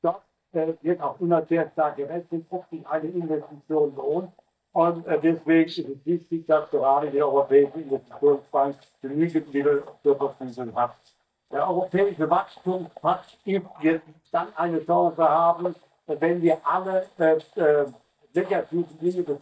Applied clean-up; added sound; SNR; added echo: neural mask model DeepFilterNet 3.